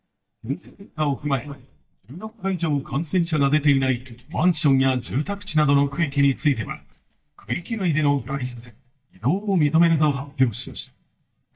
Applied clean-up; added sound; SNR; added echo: neural mask model DeepFilterNet 3.